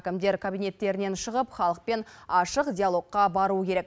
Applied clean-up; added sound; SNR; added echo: none; none; none; none.